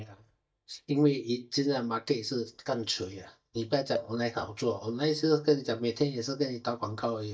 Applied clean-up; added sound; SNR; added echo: neural mask model DeepFilterNet 3.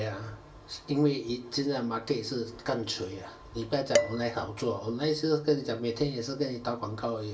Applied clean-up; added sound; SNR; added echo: none; Dishes, pots, and pans; 4 dB; reverberation time 0.2 s.